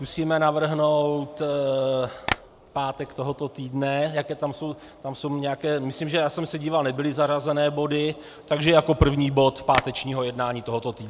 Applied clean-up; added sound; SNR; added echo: none; Tap; 8 dB; none.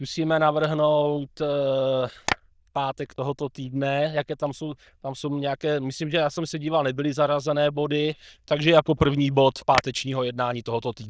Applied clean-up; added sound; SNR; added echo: neural diffusion model UNIVERSE++.